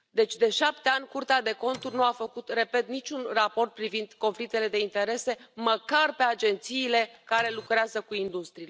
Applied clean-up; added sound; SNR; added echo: none; Printer; 18 dB; none.